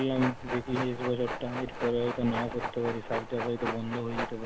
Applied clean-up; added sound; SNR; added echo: none; Train; 5 dB; none.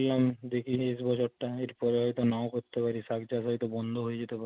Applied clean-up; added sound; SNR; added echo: none; none; none; none.